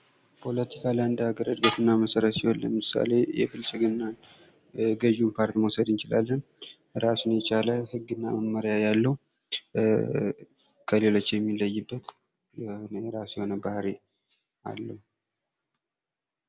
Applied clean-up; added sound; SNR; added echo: none; Tools; 3 dB; none.